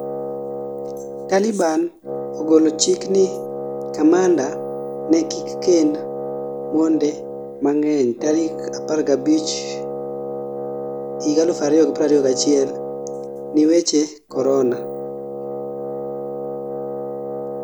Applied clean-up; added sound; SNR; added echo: none; Wind instrument, woodwind instrument; 7 dB; none.